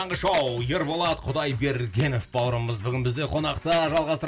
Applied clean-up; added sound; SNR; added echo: none; none; none; none.